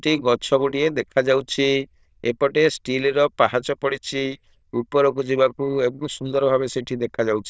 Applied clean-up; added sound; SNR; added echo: neural diffusion model UNIVERSE++.